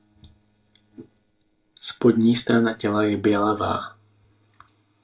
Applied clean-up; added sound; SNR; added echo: neural separator model SepFormer DNS4.